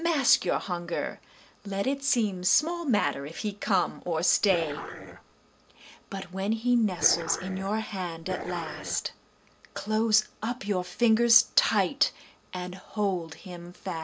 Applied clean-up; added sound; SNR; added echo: none; Dog; 10 dB; none.